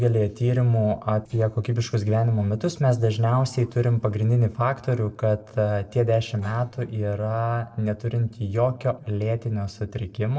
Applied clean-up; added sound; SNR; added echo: neural separator model SepFormer DNS4.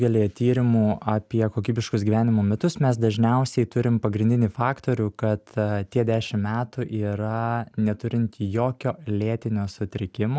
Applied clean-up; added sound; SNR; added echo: none; none; none; none.